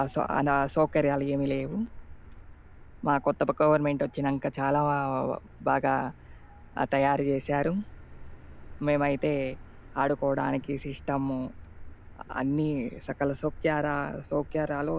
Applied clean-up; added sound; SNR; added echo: none; Motor vehicle (road); 17 dB; none.